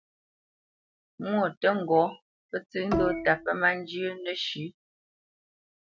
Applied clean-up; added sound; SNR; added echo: neural mask model RNNoise.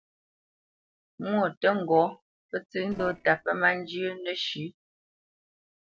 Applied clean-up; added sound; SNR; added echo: neural separator model SepFormer DNS4.